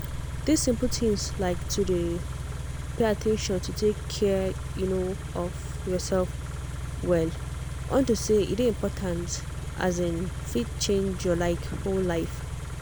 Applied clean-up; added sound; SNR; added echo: none; Idling / Car; 5 dB; none.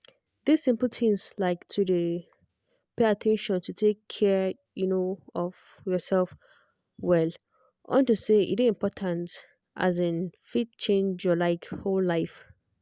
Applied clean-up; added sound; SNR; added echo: none; none; none; none.